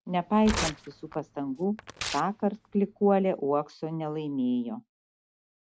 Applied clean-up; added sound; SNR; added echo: none; Tearing; 10 dB; none.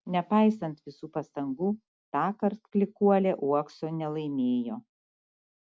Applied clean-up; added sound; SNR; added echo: none; none; none; none.